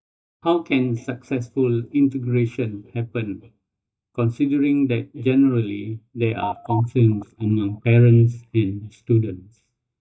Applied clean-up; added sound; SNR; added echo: neural mask model DeepFilterNet 3.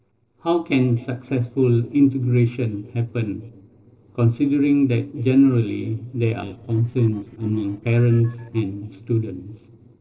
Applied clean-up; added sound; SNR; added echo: neural separator model SepFormer DNS4.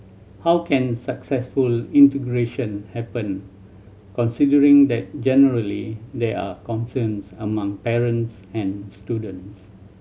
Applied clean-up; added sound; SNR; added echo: none; none; none; none.